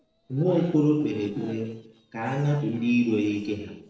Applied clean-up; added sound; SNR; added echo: neural separator model SepFormer DNS4.